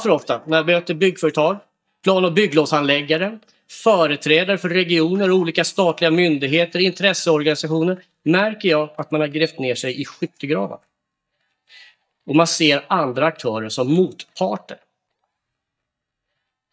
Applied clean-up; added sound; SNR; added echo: neural mask model DeepFilterNet 3.